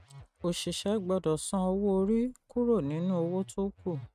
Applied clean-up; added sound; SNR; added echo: neural mask model RNNoise.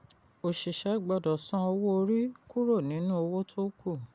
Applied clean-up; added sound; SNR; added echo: none; none; none; none.